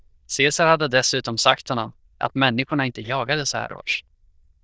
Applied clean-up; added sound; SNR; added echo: neural diffusion model UNIVERSE++.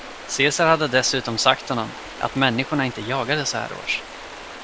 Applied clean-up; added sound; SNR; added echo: none; Stream; 14 dB; none.